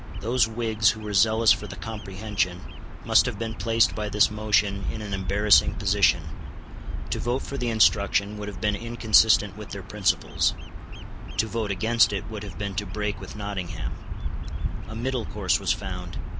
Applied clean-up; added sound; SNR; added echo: none; Bird vocalization, bird call, bird song; 4 dB; none.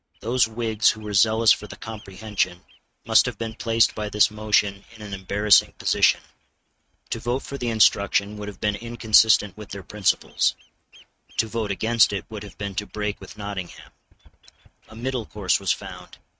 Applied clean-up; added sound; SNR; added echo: neural mask model RNNoise.